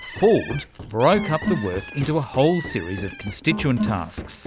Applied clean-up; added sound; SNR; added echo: none; Run + Bird; 14 dB; none.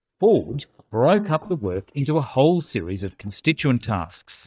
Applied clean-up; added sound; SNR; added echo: neural mask model DeepFilterNet 3.